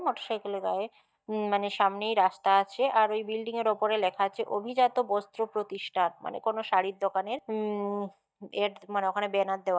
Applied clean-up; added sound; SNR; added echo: neural mask model DeepFilterNet 3.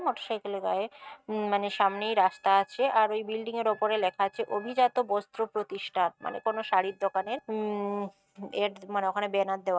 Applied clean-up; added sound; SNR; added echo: neural mask model RNNoise.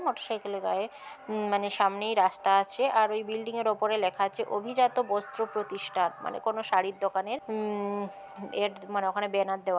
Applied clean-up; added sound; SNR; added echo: none; none; none; none.